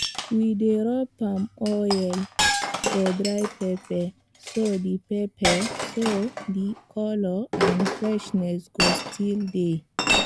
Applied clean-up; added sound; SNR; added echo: none; Chink, clink; 3 dB; none.